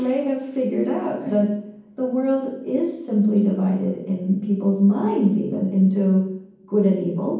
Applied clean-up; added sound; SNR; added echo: none; none; none; reverberation time 1.2 s.